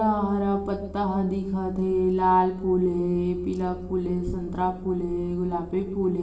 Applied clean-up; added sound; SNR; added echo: none; none; none; reverberation time 0.8 s.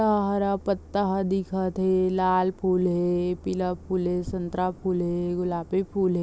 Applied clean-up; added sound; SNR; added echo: none; none; none; none.